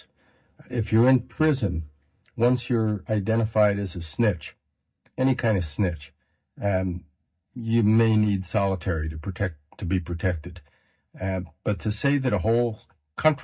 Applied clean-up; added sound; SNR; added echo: neural mask model DeepFilterNet 3.